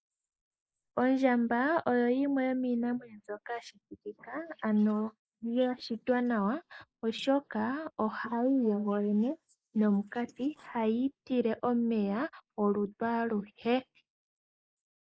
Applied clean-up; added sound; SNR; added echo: neural mask model Resemble Enhance denoiser.